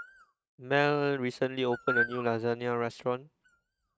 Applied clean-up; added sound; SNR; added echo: neural mask model RNNoise.